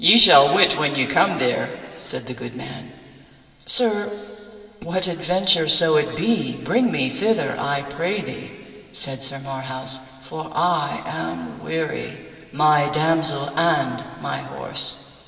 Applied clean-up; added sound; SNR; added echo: none; none; none; reverberation time 2.3 s.